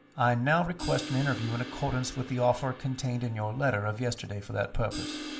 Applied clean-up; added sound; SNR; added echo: none; Crash cymbal; 13 dB; reverberation time 0.4 s.